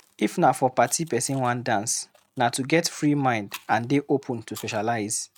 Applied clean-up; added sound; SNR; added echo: neural mask model RNNoise.